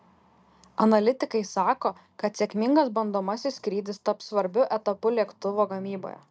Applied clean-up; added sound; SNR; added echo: none; none; none; none.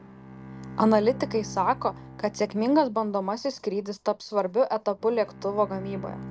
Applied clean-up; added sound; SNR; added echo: none; Bowed string instrument; 15 dB; none.